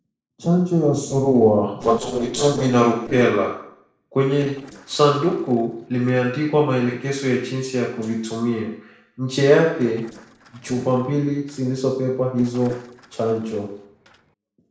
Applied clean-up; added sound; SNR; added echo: neural separator model SepFormer DNS4.